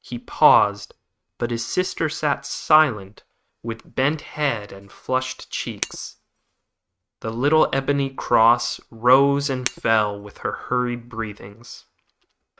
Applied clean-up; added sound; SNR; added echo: neural mask model RNNoise.